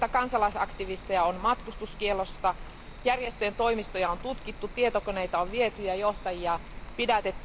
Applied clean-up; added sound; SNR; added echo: none; Rain; 12 dB; none.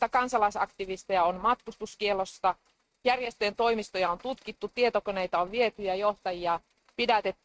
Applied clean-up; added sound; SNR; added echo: neural mask model RNNoise.